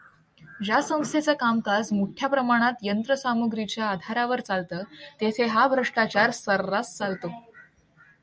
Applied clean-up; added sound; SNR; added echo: none; none; none; none.